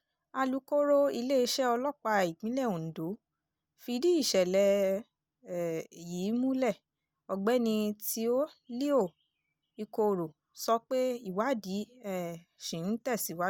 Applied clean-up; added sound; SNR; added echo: none; none; none; none.